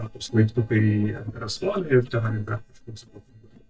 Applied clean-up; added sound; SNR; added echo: neural mask model DeepFilterNet 3.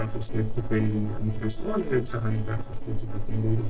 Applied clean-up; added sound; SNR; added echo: neural separator model SepFormer DNS4.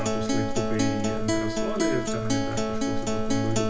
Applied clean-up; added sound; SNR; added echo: none; Acoustic guitar; -1 dB; reverberation time 0.2 s.